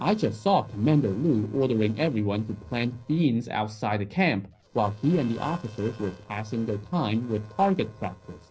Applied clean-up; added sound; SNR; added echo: neural separator model SepFormer DNS4.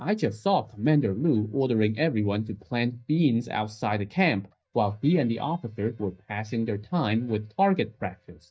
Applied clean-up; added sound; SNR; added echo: neural mask model DeepFilterNet 3.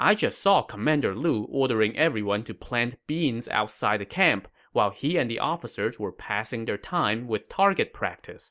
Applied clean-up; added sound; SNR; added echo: none; none; none; none.